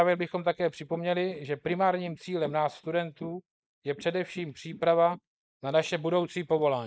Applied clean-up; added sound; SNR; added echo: neural mask model Resemble Enhance denoiser.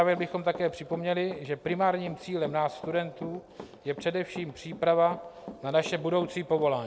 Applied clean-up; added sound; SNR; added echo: none; Run; 17 dB; none.